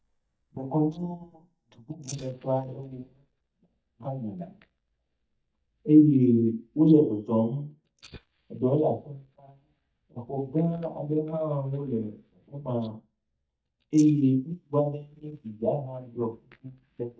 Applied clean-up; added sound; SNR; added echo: neural mask model DeepFilterNet 3.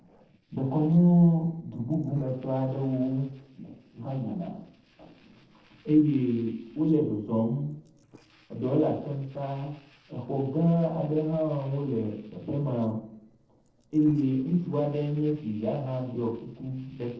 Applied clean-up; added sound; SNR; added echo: neural separator model SepFormer DNS4.